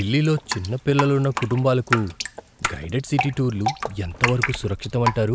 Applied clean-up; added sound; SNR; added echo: none; Drip; 6 dB; none.